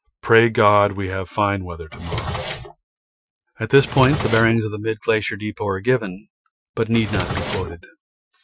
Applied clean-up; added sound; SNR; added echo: classical method Wiener filter.